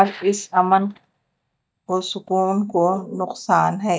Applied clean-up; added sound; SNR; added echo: neural mask model DeepFilterNet 3.